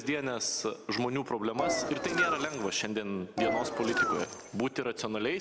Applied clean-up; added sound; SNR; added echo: none; Engine; 0 dB; none.